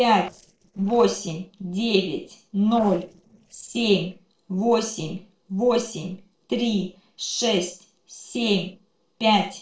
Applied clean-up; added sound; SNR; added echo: neural separator model SepFormer DNS4.